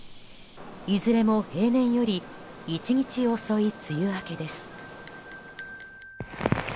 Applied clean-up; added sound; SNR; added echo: none; Bell; 8 dB; none.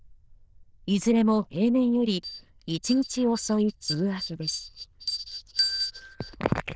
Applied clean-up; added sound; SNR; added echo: neural diffusion model UNIVERSE++.